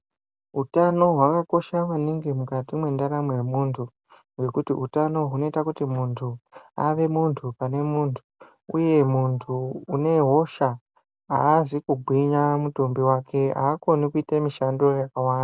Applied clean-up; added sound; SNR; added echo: none; none; none; none.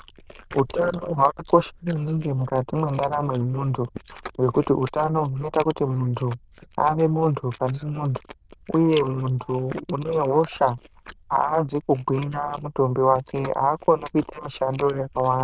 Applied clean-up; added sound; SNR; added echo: neural diffusion model UNIVERSE++.